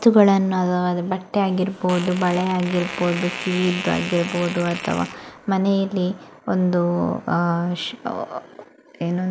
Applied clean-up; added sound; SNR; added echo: none; Fart; 11 dB; none.